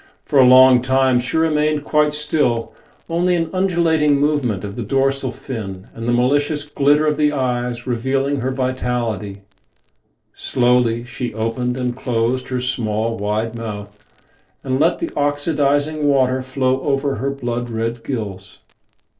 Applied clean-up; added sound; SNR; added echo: neural separator model SepFormer DNS4.